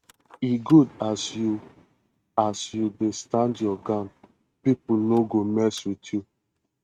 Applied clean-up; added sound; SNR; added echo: neural mask model RNNoise.